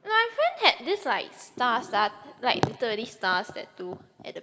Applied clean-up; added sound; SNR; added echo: none; none; none; reverberation time 1.3 s.